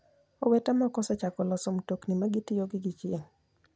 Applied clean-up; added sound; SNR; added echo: none; none; none; none.